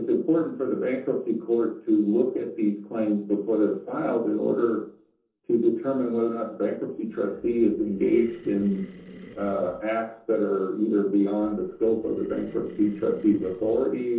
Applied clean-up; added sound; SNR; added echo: neural separator model SepFormer DNS4.